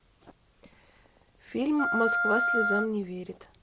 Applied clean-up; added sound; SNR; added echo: none; Wind instrument, woodwind instrument; -3 dB; none.